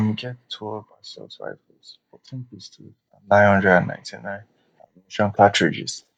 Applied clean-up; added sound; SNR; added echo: neural mask model DeepFilterNet 3.